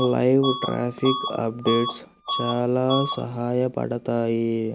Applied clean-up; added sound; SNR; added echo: none; Bus / Alarm; 8 dB; none.